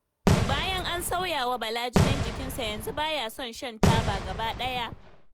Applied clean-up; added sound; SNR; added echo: none; Fireworks; -4 dB; none.